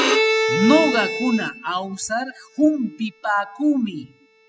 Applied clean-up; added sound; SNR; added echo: classical method spectral subtraction.